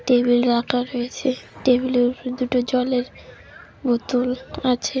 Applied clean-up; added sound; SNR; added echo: none; none; none; none.